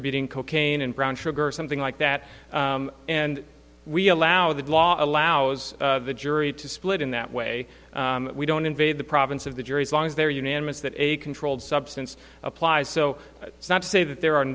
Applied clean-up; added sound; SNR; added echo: none; none; none; none.